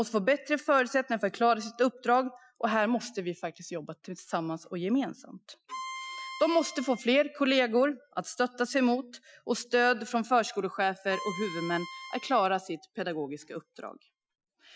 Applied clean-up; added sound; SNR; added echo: classical method Wiener filter.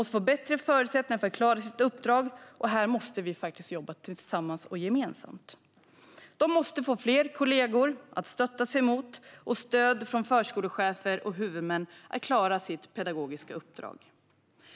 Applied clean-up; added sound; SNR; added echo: none; none; none; none.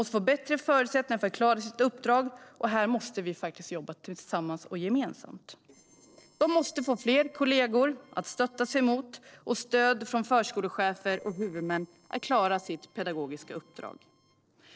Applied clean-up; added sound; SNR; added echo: neural separator model SepFormer DNS4.